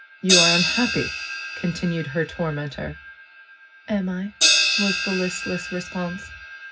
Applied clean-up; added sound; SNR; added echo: none; Crash cymbal; -2 dB; reverberation time 0.4 s.